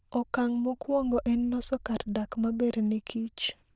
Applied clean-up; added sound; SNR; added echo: neural diffusion model UNIVERSE++.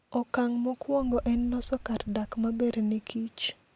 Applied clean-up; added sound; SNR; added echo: none; Boom; 14 dB; none.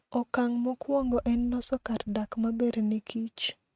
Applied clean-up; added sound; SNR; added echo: neural mask model RNNoise.